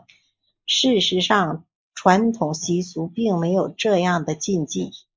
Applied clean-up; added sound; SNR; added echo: neural mask model Resemble Enhance denoiser.